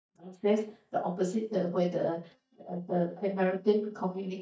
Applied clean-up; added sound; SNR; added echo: neural mask model DeepFilterNet 3.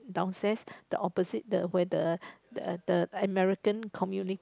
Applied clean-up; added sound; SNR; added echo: none; none; none; none.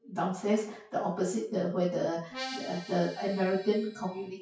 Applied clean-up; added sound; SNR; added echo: classical method WPE with log-MMSE.